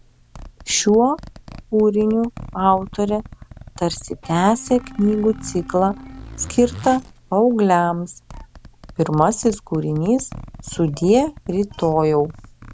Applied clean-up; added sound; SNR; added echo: none; Zipper (clothing) + Electric guitar / Bass guitar; 18 dB; none.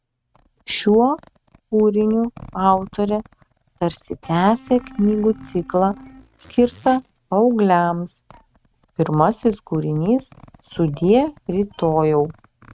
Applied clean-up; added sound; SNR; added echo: neural mask model RNNoise.